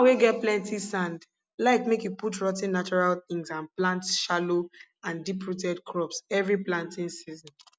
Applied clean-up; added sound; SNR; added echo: none; none; none; none.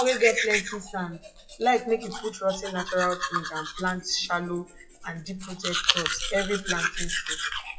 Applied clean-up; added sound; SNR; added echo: classical method WPE with log-MMSE.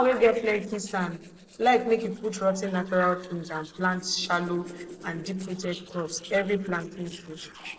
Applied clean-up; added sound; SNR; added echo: neural separator model SepFormer DNS4.